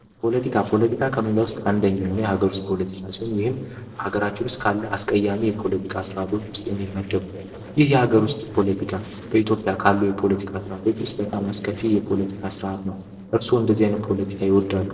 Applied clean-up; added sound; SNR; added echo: neural separator model SepFormer DNS4.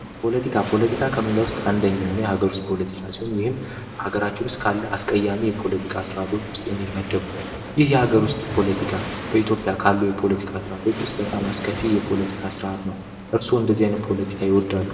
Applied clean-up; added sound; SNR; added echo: none; Waves, surf; 11 dB; reverberation time 1.7 s.